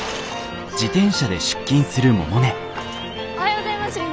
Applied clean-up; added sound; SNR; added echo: none; none; none; none.